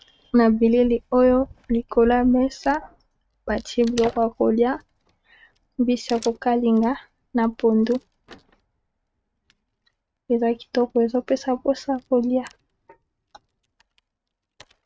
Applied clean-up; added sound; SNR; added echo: neural mask model RNNoise.